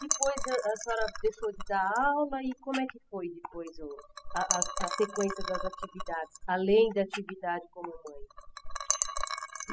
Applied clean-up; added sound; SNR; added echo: classical method spectral subtraction.